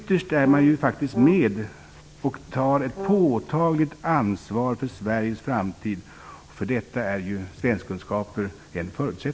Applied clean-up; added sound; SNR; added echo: none; Brass instrument; 11 dB; none.